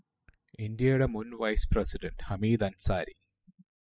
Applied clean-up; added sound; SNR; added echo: classical method spectral subtraction.